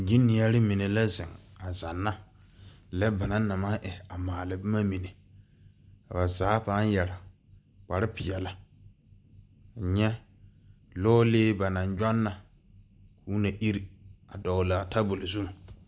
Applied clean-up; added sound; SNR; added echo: none; none; none; none.